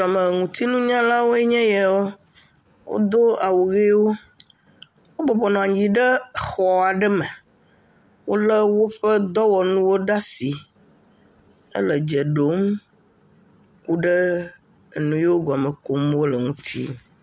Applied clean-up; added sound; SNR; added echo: none; none; none; none.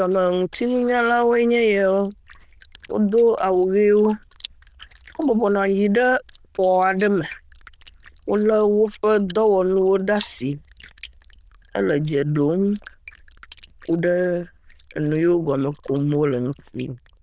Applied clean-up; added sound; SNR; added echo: neural diffusion model UNIVERSE++.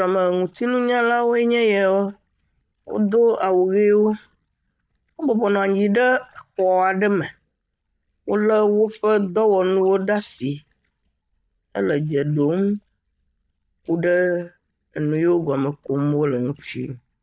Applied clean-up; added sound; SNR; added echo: neural mask model DeepFilterNet 3.